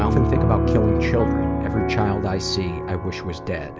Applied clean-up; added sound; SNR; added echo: none; Piano; -2 dB; none.